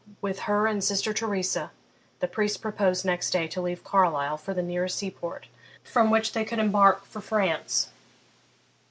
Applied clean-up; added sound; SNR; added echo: none; none; none; none.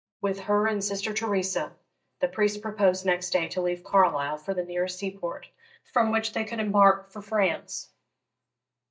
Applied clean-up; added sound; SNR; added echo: neural mask model DeepFilterNet 3.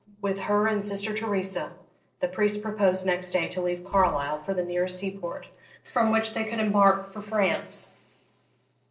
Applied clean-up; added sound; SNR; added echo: neural separator model SepFormer DNS4.